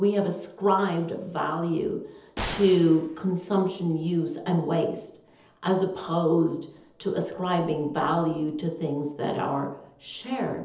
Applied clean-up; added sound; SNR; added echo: none; Gunshot, gunfire; 14 dB; reverberation time 0.8 s.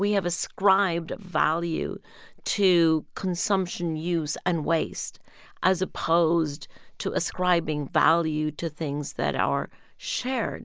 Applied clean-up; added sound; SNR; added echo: none; none; none; none.